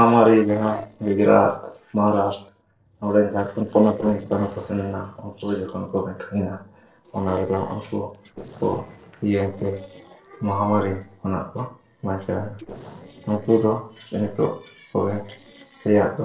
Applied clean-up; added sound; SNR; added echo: neural separator model SepFormer DNS4.